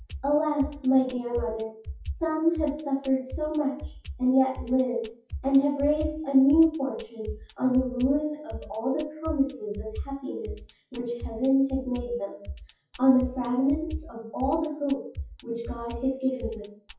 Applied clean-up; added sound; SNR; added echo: classical method WPE with log-MMSE.